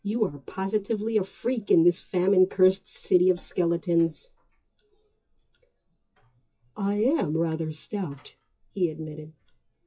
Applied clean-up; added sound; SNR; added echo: classical method WPE with log-MMSE.